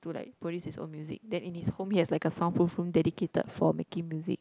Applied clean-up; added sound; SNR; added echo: none; none; none; none.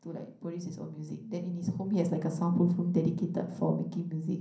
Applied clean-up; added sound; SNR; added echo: none; none; none; reverberation time 0.6 s.